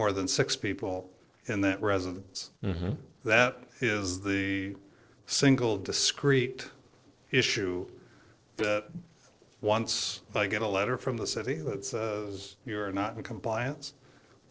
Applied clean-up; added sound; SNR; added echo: neural separator model SepFormer DNS4.